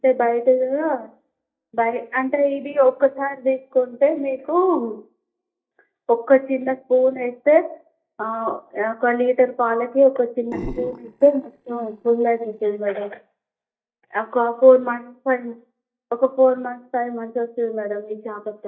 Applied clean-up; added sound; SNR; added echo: neural mask model DeepFilterNet 3.